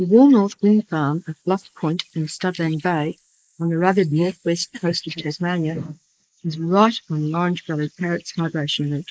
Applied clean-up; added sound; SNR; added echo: neural mask model Resemble Enhance denoiser.